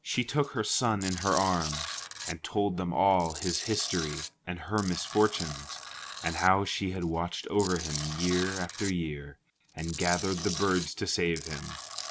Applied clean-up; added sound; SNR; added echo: none; Tools; 10 dB; none.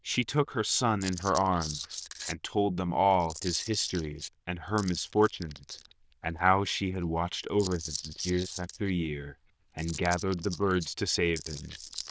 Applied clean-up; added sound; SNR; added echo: neural diffusion model UNIVERSE++.